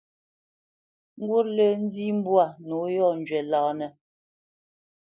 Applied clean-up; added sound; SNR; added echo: none; none; none; none.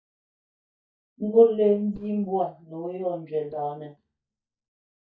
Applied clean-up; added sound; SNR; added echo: neural mask model DeepFilterNet 3.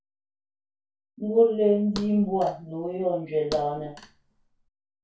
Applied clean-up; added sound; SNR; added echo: none; Thump, thud; 17 dB; reverberation time 0.2 s.